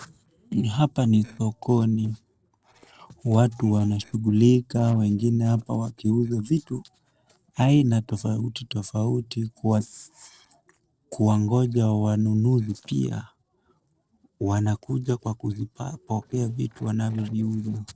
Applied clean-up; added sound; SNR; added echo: neural separator model SepFormer DNS4.